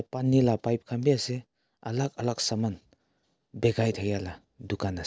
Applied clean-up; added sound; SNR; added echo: none; none; none; none.